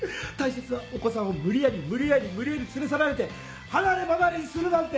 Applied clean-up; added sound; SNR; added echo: none; none; none; none.